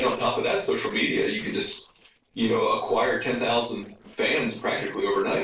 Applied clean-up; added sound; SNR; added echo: neural separator model SepFormer DNS4.